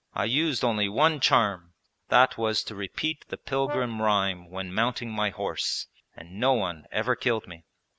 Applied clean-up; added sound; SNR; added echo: none; Brass instrument; 13 dB; none.